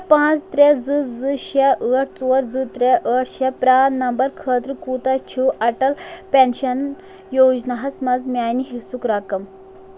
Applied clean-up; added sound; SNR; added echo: none; none; none; none.